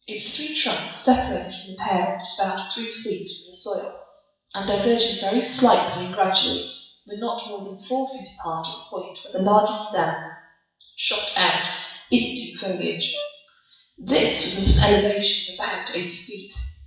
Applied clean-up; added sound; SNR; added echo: classical method WPE with log-MMSE.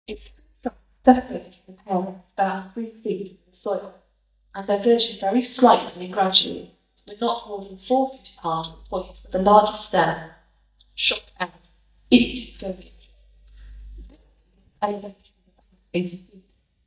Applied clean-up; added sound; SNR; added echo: neural mask model DeepFilterNet 3.